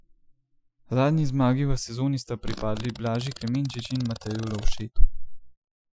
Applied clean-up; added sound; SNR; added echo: classical method Wiener filter.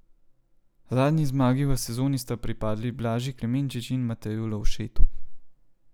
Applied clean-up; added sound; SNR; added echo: none; none; none; none.